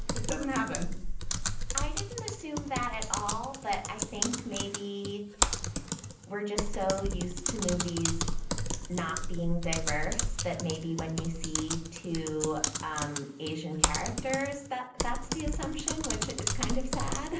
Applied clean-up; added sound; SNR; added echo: none; Typing; -2 dB; reverberation time 0.6 s.